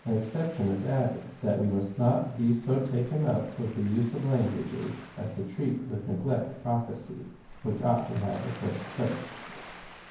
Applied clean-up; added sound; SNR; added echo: none; Waves, surf; 19 dB; reverberation time 0.9 s.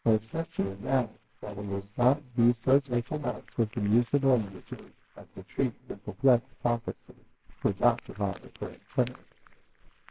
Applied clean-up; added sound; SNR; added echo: neural separator model SepFormer WHAMR!.